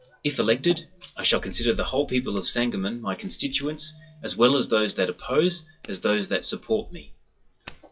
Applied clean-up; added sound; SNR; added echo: classical method WPE with log-MMSE.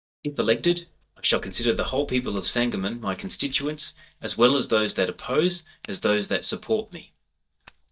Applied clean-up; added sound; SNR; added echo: neural mask model DeepFilterNet 3.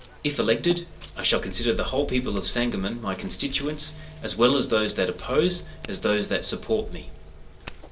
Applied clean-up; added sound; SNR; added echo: none; Scissors; 12 dB; reverberation time 0.2 s.